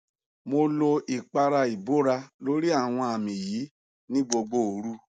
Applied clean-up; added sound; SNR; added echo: none; none; none; none.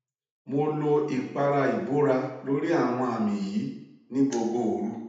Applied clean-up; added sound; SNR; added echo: none; none; none; reverberation time 0.8 s.